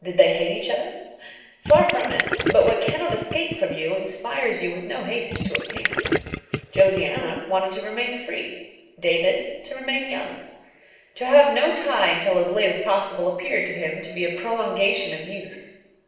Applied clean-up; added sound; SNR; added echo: none; Gurgling; 5 dB; reverberation time 0.9 s.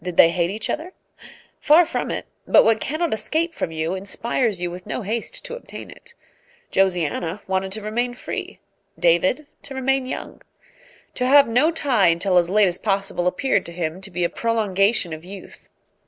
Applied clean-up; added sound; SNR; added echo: none; none; none; none.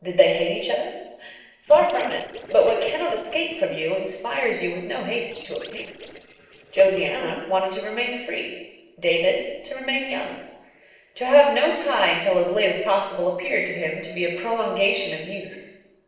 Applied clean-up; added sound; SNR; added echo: neural separator model SepFormer DNS4.